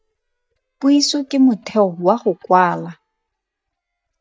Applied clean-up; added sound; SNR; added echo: neural mask model DeepFilterNet 3.